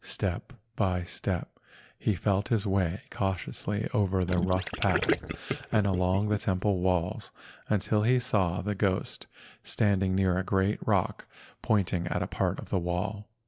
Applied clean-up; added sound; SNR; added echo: neural mask model Resemble Enhance denoiser.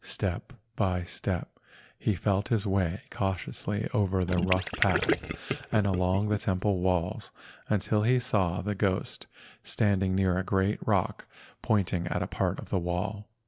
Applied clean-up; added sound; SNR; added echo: none; Gurgling; 4 dB; none.